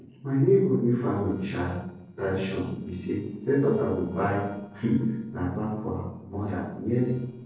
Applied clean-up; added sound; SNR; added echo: neural separator model SepFormer DNS4.